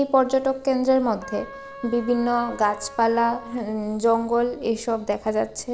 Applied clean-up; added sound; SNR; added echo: none; Trumpet; 18 dB; none.